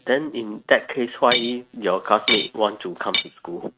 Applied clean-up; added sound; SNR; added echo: neural mask model RNNoise.